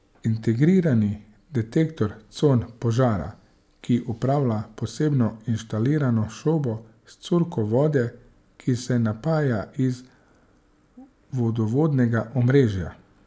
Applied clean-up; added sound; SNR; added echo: none; none; none; none.